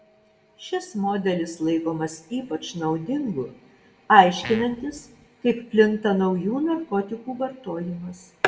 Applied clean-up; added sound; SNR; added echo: none; Fart; 14 dB; reverberation time 0.5 s.